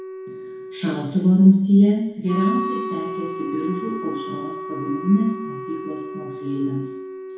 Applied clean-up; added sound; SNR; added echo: none; Wind instrument, woodwind instrument; 10 dB; reverberation time 2.0 s.